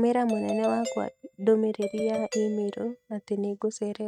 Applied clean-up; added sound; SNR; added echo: neural mask model RNNoise.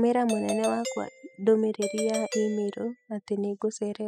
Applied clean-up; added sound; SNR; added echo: classical method spectral subtraction.